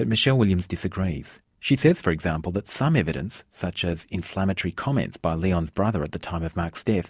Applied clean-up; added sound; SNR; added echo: none; none; none; none.